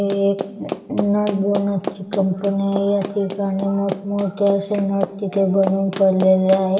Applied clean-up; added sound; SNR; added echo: none; Run; 12 dB; reverberation time 1.9 s.